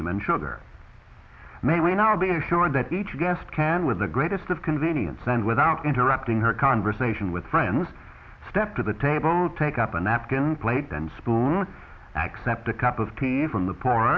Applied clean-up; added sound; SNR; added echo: none; none; none; none.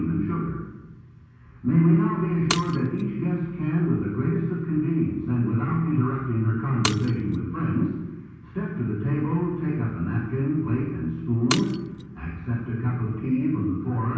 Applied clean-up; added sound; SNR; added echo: none; Shatter; 13 dB; reverberation time 1.2 s.